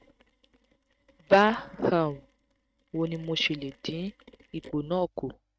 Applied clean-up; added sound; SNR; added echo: neural mask model RNNoise.